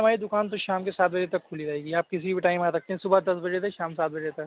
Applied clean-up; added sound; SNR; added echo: none; none; none; none.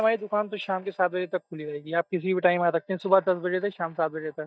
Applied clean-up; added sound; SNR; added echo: neural mask model DeepFilterNet 3.